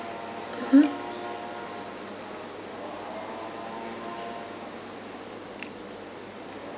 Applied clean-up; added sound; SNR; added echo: none; none; none; none.